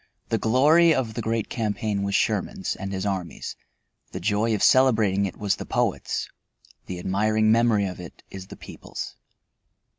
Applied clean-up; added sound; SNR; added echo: none; none; none; none.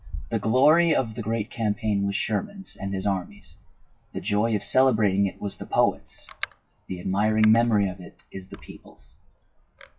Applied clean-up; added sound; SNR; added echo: classical method WPE with log-MMSE.